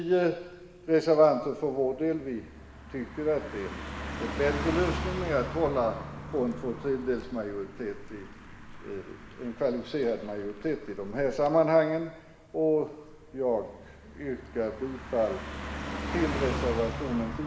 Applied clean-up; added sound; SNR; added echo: none; Car passing by; 9 dB; reverberation time 1.7 s.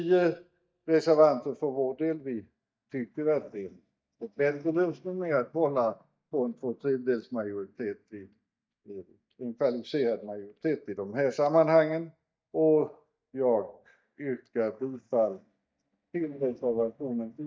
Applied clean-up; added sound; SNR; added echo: neural mask model DeepFilterNet 3.